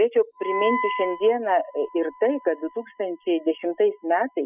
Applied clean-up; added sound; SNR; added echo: classical method spectral subtraction.